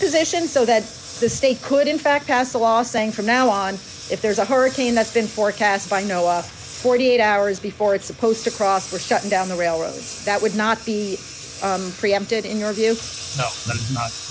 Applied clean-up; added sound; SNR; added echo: none; Engine; 15 dB; none.